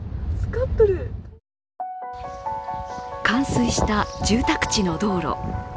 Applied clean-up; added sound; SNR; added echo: none; none; none; none.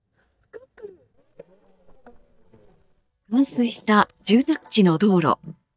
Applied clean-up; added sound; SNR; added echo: neural mask model DeepFilterNet 3.